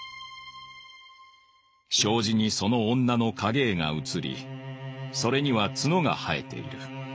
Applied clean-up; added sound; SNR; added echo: none; none; none; none.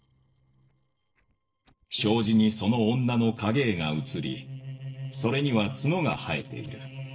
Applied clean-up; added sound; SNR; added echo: neural separator model SepFormer DNS4.